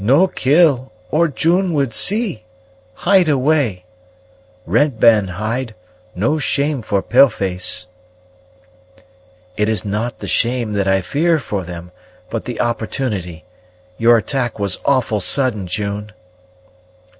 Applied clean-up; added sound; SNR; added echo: none; none; none; none.